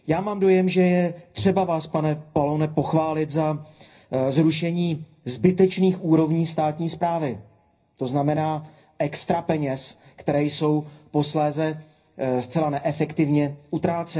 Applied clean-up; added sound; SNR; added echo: none; none; none; reverberation time 0.4 s.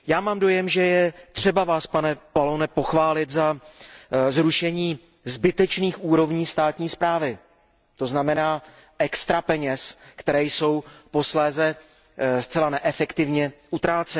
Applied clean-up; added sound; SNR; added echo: none; none; none; none.